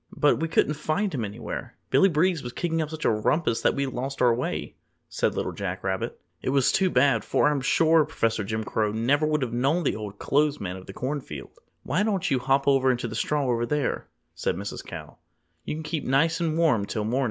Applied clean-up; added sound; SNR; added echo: none; none; none; none.